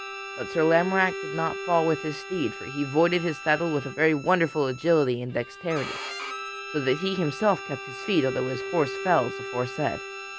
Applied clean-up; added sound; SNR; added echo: none; Bowed string instrument + Bowed string instrument; 10 dB; none.